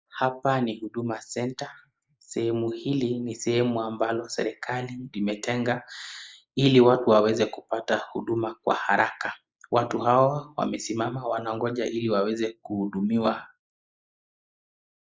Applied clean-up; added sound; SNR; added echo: neural mask model Resemble Enhance denoiser.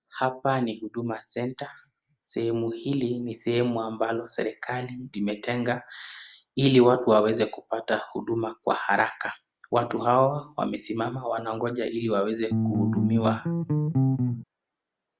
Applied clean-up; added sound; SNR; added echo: none; Bass guitar; -2 dB; none.